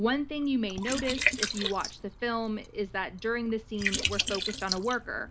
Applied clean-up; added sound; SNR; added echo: none; Liquid; 3 dB; none.